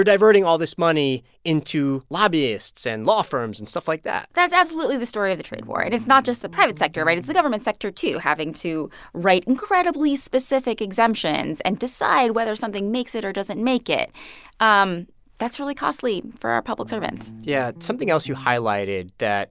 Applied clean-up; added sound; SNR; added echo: neural separator model SepFormer DNS4.